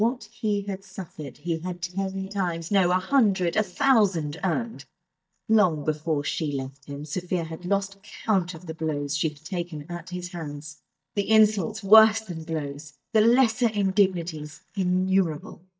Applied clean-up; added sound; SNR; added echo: neural mask model DeepFilterNet 3.